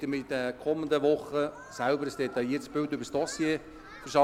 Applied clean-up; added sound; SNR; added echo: none; Human group actions; 20 dB; none.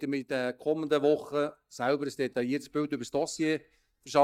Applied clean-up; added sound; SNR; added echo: neural mask model DeepFilterNet 3.